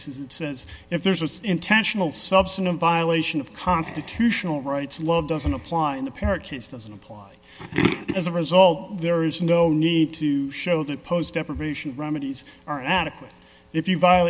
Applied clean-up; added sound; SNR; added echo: none; none; none; none.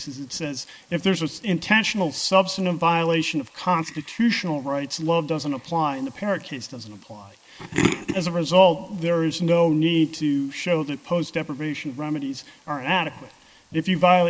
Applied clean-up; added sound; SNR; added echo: neural mask model Resemble Enhance denoiser.